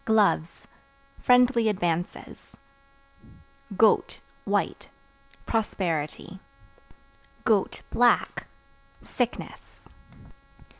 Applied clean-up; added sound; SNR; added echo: none; none; none; none.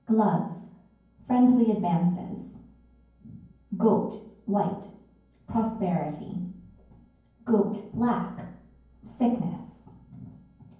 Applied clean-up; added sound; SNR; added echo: none; none; none; reverberation time 0.9 s.